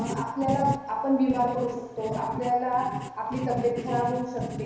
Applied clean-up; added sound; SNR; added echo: none; Writing; 7 dB; reverberation time 1.0 s.